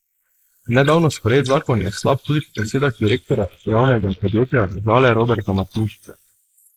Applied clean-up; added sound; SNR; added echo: neural mask model Resemble Enhance denoiser.